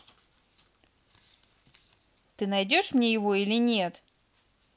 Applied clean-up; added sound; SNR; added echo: none; none; none; none.